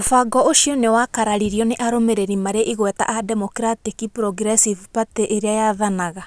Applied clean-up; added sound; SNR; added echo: none; none; none; none.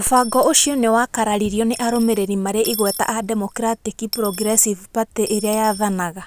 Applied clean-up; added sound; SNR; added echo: none; Coin (dropping) / Dishes, pots, and pans; 15 dB; none.